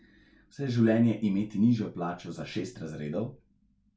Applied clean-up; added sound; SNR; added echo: none; none; none; none.